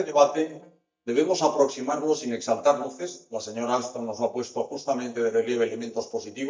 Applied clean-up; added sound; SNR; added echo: neural mask model DeepFilterNet 3.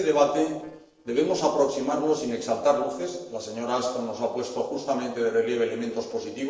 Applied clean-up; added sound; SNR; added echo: neural separator model SepFormer DNS4.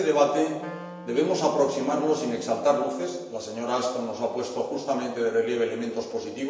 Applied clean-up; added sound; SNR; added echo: none; Wind instrument, woodwind instrument; 18 dB; reverberation time 1.0 s.